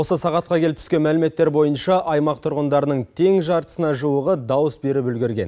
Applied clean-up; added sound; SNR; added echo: none; none; none; none.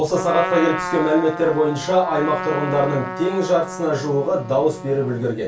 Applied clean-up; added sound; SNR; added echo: none; Trumpet; 9 dB; reverberation time 0.2 s.